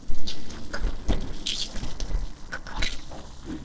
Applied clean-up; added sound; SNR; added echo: neural separator model SepFormer DNS4.